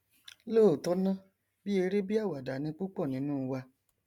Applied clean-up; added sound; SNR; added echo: none; none; none; none.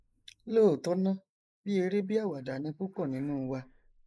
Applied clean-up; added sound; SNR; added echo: neural mask model Resemble Enhance denoiser.